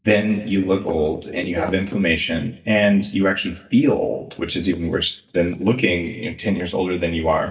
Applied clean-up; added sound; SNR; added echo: neural mask model DeepFilterNet 3.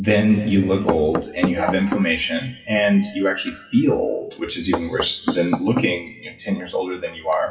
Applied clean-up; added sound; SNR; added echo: classical method WPE with log-MMSE.